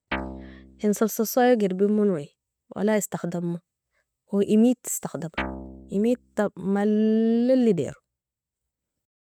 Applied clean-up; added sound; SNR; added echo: neural mask model RNNoise.